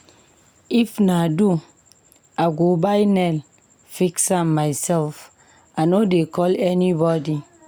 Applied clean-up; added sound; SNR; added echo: none; none; none; none.